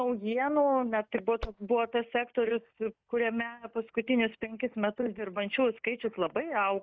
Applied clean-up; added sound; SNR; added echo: neural mask model DeepFilterNet 3.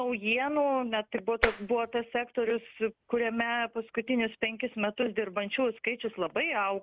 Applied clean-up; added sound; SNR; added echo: none; Tap; 2 dB; none.